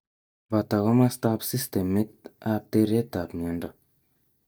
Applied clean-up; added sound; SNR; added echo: neural mask model DeepFilterNet 3.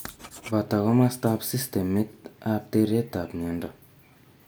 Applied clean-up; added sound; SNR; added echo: none; Writing; 19 dB; none.